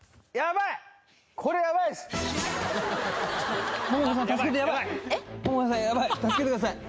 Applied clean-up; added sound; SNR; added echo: none; none; none; none.